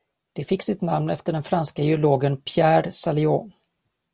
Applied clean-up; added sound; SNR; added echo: none; none; none; none.